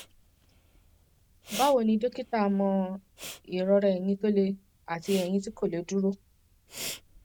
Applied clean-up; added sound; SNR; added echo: none; Respiratory sounds; 17 dB; none.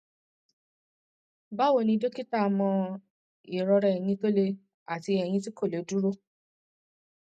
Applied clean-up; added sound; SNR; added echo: none; none; none; none.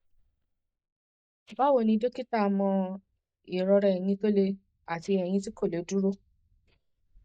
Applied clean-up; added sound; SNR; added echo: neural mask model DeepFilterNet 3.